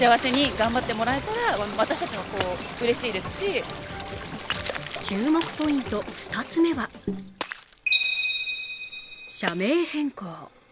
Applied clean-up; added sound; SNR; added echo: none; Toilet flush + Shatter; 10 dB; none.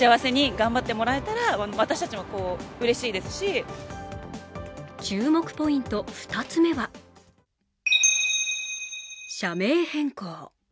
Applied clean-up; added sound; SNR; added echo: none; none; none; none.